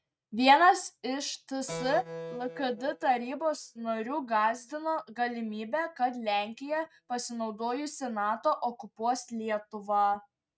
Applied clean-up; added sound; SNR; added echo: neural mask model RNNoise.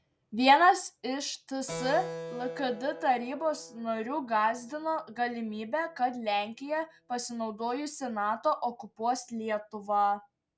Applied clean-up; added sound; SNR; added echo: none; Keyboard (musical); 16 dB; none.